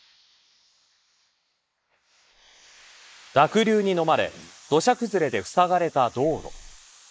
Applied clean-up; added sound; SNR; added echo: neural mask model Resemble Enhance denoiser.